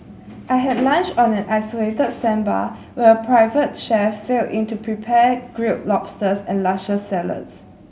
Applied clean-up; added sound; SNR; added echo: none; none; none; none.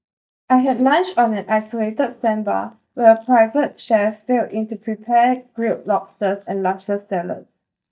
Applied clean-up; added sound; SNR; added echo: neural mask model DeepFilterNet 3.